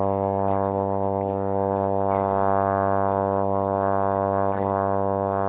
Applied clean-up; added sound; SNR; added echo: neural separator model SepFormer WHAMR!.